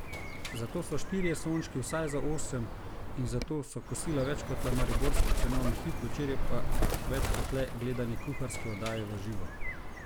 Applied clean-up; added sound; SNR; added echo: none; Bird; -4 dB; none.